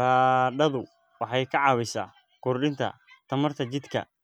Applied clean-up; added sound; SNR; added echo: none; none; none; none.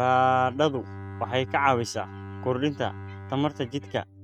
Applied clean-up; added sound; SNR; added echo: neural mask model RNNoise.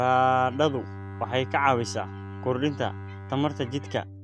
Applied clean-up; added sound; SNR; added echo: none; Bowed string instrument; 11 dB; none.